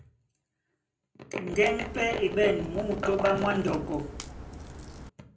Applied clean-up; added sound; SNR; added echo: none; Crack; 13 dB; reverberation time 0.5 s.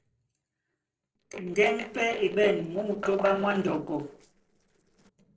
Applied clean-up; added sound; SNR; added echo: neural separator model SepFormer DNS4.